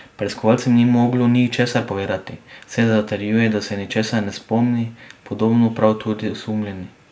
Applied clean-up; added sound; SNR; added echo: none; none; none; none.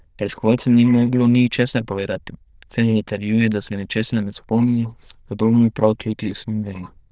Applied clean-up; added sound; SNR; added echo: neural diffusion model UNIVERSE++.